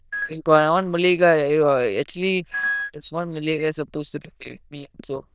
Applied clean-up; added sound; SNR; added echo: neural diffusion model UNIVERSE++.